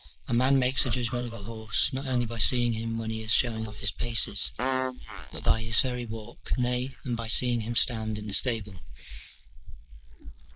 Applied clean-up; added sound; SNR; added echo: neural mask model Resemble Enhance denoiser.